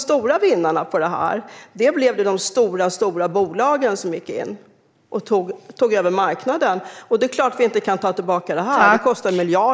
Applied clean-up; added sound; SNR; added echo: none; none; none; none.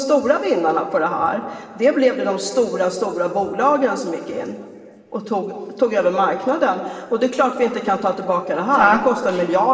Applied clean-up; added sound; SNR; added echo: none; none; none; reverberation time 2.0 s.